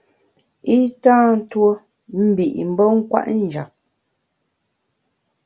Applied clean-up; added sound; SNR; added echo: none; none; none; none.